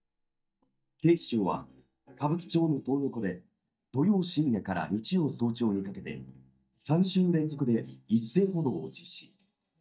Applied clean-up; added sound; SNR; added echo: neural mask model DeepFilterNet 3.